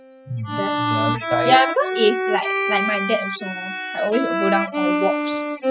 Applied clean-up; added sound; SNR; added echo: classical method spectral subtraction.